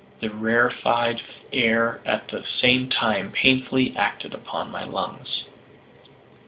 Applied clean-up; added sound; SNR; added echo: none; none; none; none.